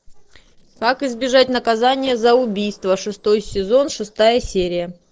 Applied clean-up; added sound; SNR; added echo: neural separator model SepFormer DNS4.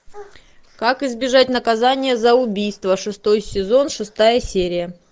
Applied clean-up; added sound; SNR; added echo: none; none; none; none.